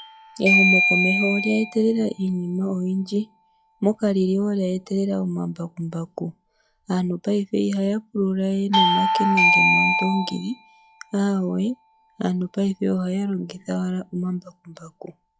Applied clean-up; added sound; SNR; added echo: classical method log-MMSE.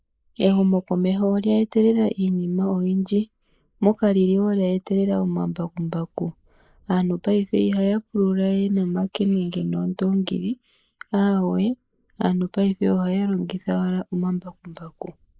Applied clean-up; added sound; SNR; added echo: neural mask model Resemble Enhance denoiser.